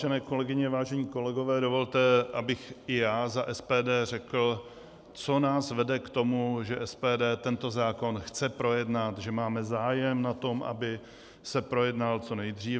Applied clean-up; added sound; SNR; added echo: none; none; none; none.